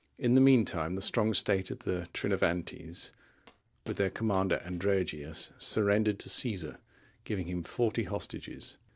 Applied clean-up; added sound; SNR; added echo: neural separator model SepFormer DNS4.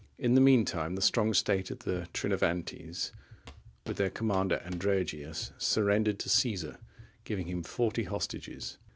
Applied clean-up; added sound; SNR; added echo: none; Walk, footsteps; 20 dB; none.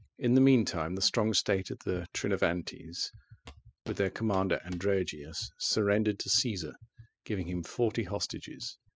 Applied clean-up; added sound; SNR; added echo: classical method spectral subtraction.